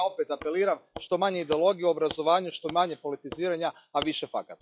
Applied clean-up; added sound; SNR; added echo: classical method log-MMSE.